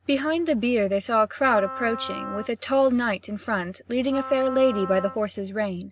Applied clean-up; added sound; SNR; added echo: none; Wind instrument, woodwind instrument; 13 dB; none.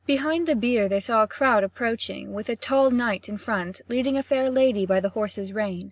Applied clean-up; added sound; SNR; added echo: none; none; none; none.